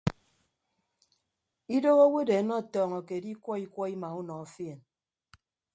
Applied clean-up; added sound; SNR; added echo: none; none; none; none.